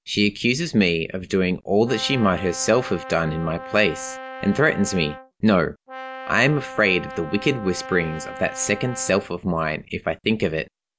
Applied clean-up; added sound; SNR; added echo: none; Brass instrument; 13 dB; none.